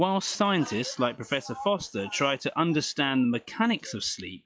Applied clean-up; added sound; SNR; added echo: classical method log-MMSE.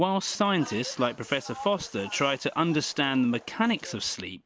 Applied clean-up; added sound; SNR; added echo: none; Bus; 18 dB; none.